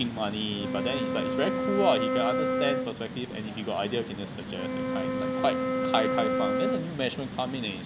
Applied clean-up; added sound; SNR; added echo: none; Wind instrument, woodwind instrument; -1 dB; none.